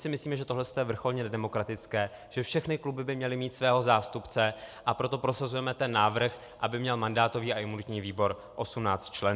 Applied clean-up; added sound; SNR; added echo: none; none; none; none.